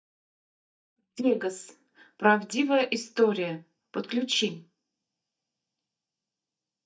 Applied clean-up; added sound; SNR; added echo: neural mask model DeepFilterNet 3.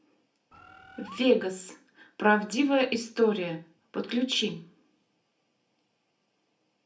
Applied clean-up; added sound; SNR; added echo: none; Bird; 18 dB; reverberation time 0.3 s.